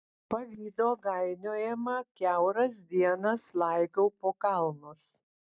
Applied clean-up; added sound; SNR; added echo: neural mask model DeepFilterNet 3.